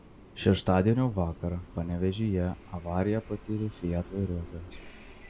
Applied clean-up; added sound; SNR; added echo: none; Train; 18 dB; none.